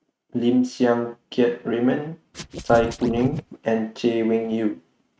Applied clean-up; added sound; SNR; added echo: neural mask model RNNoise.